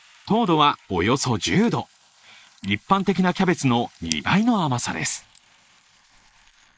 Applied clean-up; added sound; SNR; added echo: neural mask model Resemble Enhance denoiser.